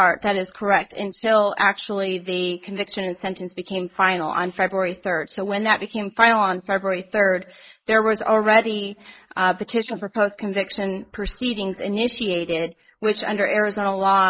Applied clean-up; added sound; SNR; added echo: neural mask model Resemble Enhance denoiser.